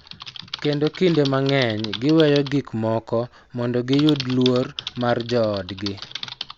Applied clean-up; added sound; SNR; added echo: none; Typing; 13 dB; none.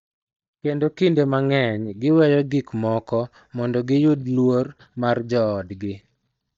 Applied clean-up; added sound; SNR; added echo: neural mask model DeepFilterNet 3.